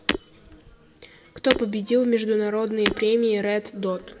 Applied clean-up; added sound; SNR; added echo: none; Shatter; 8 dB; reverberation time 2.4 s.